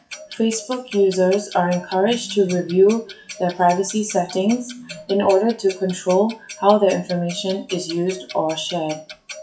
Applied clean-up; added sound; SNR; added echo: classical method WPE with log-MMSE.